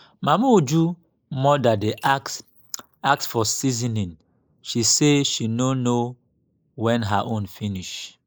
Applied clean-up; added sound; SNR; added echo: neural mask model Resemble Enhance denoiser.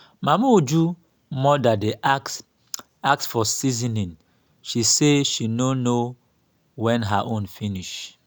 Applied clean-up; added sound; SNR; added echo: none; none; none; none.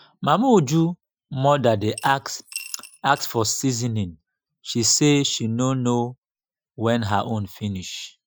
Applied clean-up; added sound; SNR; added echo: classical method Wiener filter.